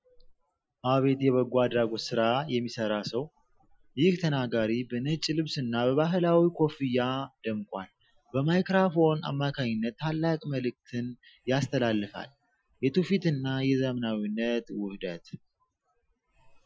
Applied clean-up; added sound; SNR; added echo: classical method Wiener filter.